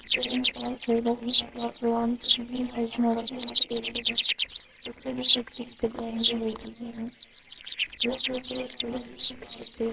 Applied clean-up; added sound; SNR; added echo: neural separator model SepFormer WHAMR!.